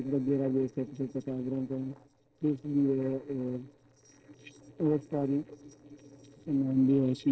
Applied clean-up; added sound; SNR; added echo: neural separator model SepFormer DNS4.